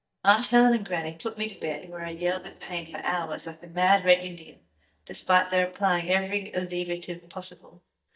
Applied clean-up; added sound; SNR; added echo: neural mask model DeepFilterNet 3.